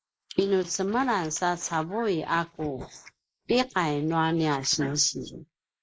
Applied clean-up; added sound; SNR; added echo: neural mask model Resemble Enhance denoiser.